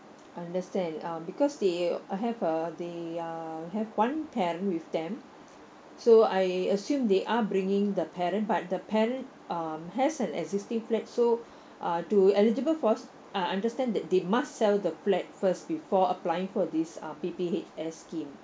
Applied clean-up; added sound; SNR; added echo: none; none; none; none.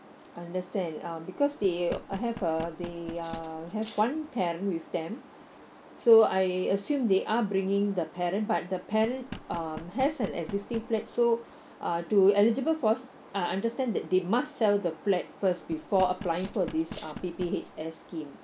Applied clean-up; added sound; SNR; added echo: none; Knock + Cutlery, silverware; 14 dB; none.